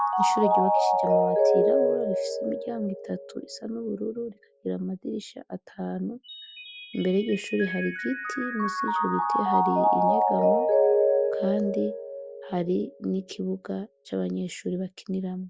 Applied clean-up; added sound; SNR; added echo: none; Mallet percussion; -4 dB; none.